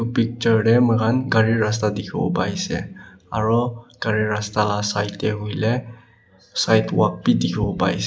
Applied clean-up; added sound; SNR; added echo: none; none; none; none.